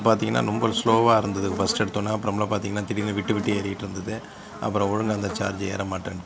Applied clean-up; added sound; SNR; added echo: none; Buzz; 12 dB; none.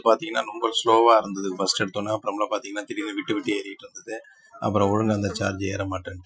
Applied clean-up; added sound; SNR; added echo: classical method Wiener filter.